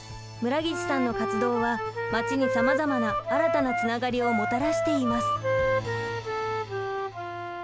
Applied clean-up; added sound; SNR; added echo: none; Wind instrument, woodwind instrument; 0 dB; none.